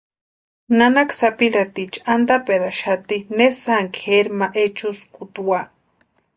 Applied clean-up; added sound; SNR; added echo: none; none; none; none.